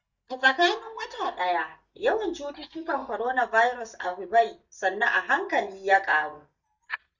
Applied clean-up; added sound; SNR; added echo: neural mask model DeepFilterNet 3.